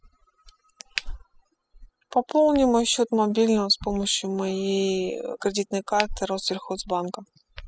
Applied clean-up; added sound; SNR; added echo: classical method spectral subtraction.